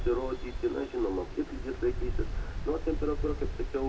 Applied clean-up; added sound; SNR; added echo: none; Stream; 1 dB; reverberation time 0.2 s.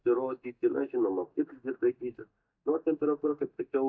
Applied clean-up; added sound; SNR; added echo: neural mask model DeepFilterNet 3.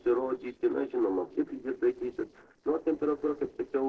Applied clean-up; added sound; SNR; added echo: neural separator model SepFormer DNS4.